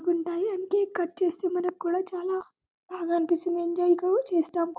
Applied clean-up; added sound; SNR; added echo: none; none; none; none.